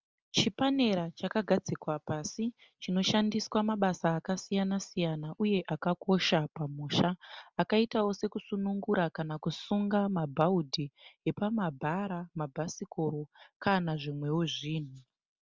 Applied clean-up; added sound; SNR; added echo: none; none; none; none.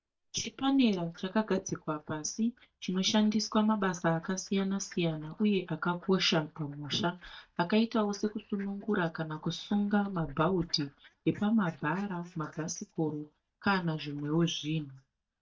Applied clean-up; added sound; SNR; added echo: neural mask model DeepFilterNet 3.